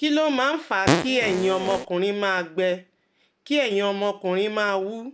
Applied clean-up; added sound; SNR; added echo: none; Fart; 1 dB; none.